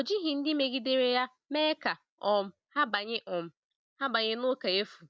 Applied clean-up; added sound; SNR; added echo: none; none; none; none.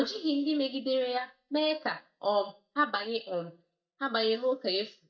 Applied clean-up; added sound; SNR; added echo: neural mask model DeepFilterNet 3.